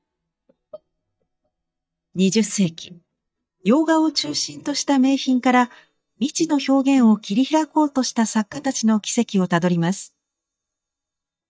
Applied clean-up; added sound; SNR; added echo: neural mask model DeepFilterNet 3.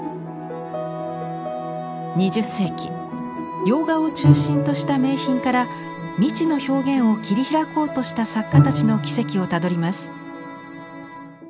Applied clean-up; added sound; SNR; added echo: none; Bowed string instrument; 1 dB; none.